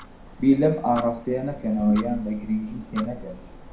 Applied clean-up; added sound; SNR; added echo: none; Tick-tock; 15 dB; reverberation time 0.5 s.